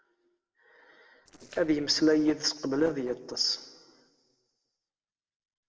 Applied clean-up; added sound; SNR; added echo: neural separator model SepFormer DNS4.